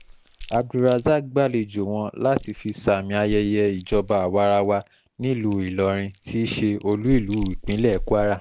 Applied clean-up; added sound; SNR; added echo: none; Chewing, mastication; 13 dB; none.